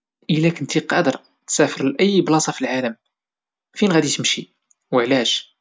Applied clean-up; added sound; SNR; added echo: none; none; none; none.